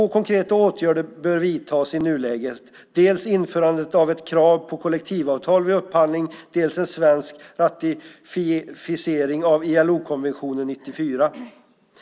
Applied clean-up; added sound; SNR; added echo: none; none; none; none.